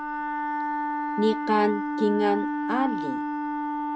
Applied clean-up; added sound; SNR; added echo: none; Wind instrument, woodwind instrument; 1 dB; none.